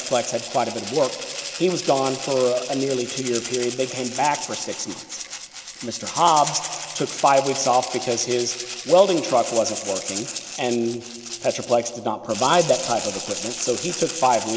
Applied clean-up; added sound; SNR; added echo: none; Rattle (instrument); 9 dB; none.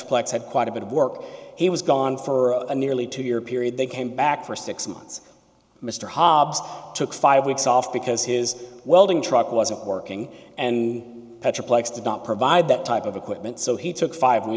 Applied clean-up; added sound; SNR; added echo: none; none; none; none.